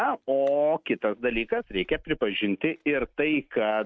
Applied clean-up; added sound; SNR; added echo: neural mask model RNNoise.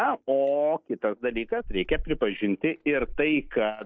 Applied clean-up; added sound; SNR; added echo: neural mask model DeepFilterNet 3.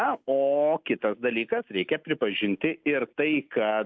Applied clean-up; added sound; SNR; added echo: none; none; none; none.